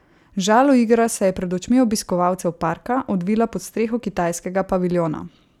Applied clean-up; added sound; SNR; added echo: none; none; none; none.